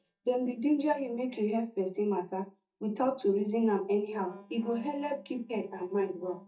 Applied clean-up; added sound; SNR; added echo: neural mask model DeepFilterNet 3.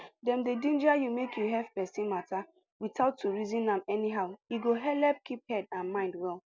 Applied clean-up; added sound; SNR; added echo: none; none; none; none.